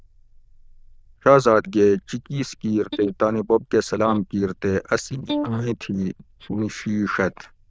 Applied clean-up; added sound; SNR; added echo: neural diffusion model UNIVERSE++.